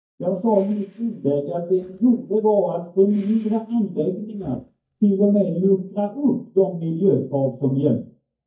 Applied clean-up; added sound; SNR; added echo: neural mask model DeepFilterNet 3.